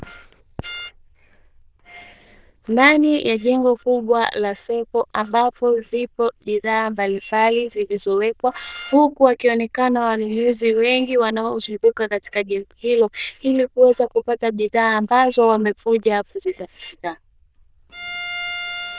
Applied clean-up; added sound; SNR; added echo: neural diffusion model UNIVERSE++.